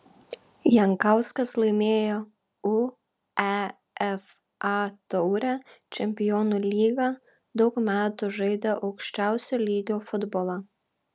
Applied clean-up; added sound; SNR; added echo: none; none; none; none.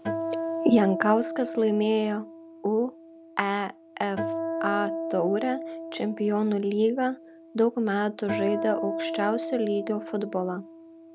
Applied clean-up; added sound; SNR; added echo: none; Acoustic guitar; 7 dB; none.